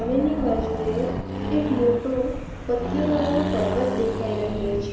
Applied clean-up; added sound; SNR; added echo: none; Accelerating, revving, vroom; 4 dB; reverberation time 1.0 s.